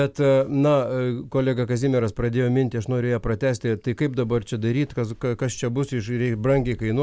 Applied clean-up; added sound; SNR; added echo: none; none; none; none.